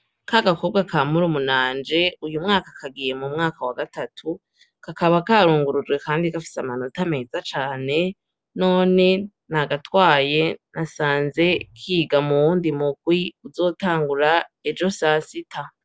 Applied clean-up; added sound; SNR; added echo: none; none; none; none.